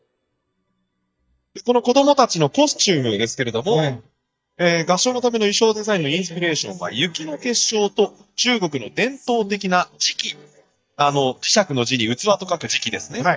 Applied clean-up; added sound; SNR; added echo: neural mask model DeepFilterNet 3.